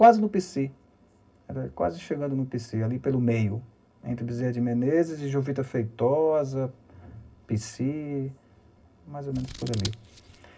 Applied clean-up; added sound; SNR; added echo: none; Scissors; 14 dB; reverberation time 0.4 s.